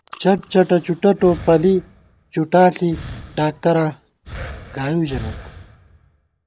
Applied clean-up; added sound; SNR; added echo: none; Breathing; 17 dB; none.